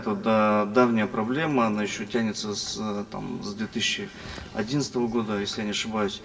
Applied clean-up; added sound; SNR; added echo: none; Walk, footsteps; 17 dB; reverberation time 2.7 s.